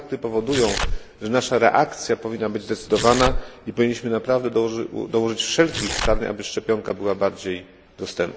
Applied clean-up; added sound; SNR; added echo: none; Tearing; 6 dB; none.